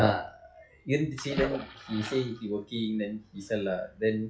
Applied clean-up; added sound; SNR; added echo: classical method log-MMSE.